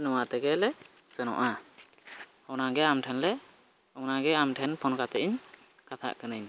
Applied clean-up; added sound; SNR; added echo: none; none; none; none.